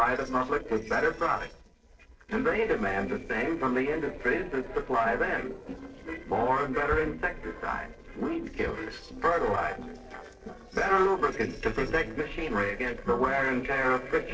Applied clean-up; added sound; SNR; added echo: neural separator model SepFormer DNS4.